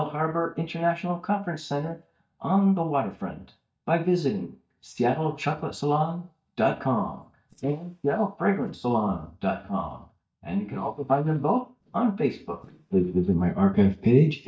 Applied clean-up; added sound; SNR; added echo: neural mask model DeepFilterNet 3.